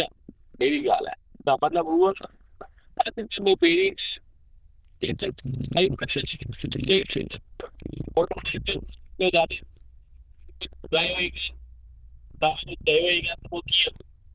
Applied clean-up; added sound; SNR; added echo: neural diffusion model UNIVERSE++.